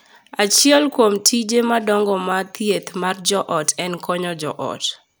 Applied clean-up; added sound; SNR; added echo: none; none; none; none.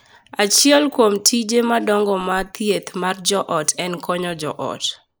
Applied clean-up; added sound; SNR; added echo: neural mask model Resemble Enhance denoiser.